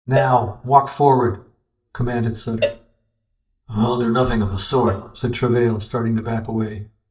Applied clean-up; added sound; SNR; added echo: neural mask model DeepFilterNet 3.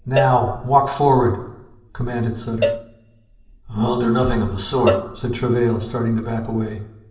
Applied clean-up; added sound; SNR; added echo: none; Cowbell; 8 dB; reverberation time 0.8 s.